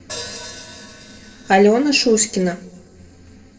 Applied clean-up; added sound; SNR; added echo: neural separator model SepFormer DNS4.